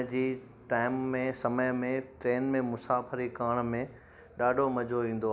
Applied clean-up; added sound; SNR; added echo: none; none; none; none.